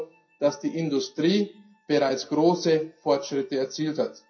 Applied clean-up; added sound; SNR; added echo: classical method WPE with log-MMSE.